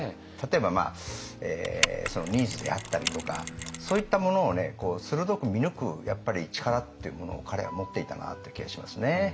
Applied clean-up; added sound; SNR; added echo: none; Mechanisms; 5 dB; none.